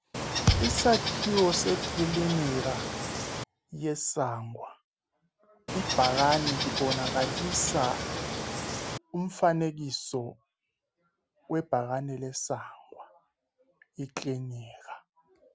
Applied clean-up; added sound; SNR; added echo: none; Thump, thud + Water / Bird; -1 dB; none.